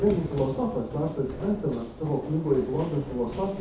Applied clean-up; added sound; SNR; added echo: none; Run; 10 dB; reverberation time 0.5 s.